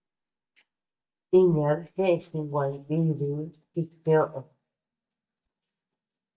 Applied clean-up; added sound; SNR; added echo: neural mask model DeepFilterNet 3.